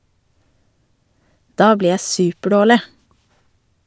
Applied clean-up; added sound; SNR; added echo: none; none; none; none.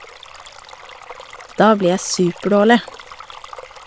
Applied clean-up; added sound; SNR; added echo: none; Stream; 18 dB; none.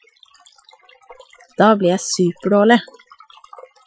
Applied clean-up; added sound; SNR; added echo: classical method Wiener filter.